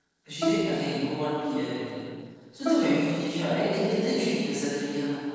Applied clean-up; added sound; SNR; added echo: neural separator model SepFormer DNS4.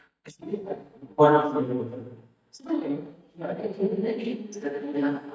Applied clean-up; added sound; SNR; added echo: neural mask model DeepFilterNet 3.